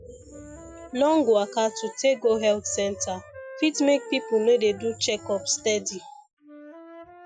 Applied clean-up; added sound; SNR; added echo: classical method Wiener filter.